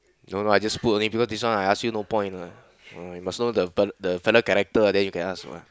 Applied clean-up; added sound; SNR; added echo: none; none; none; none.